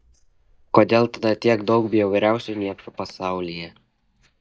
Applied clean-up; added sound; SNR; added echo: neural mask model DeepFilterNet 3.